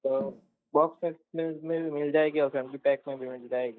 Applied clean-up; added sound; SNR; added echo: neural mask model DeepFilterNet 3.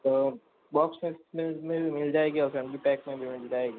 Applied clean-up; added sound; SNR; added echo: none; none; none; none.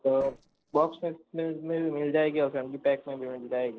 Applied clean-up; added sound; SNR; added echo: neural separator model SepFormer DNS4.